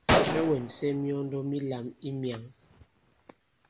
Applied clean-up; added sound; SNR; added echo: none; Gunshot, gunfire; 0 dB; none.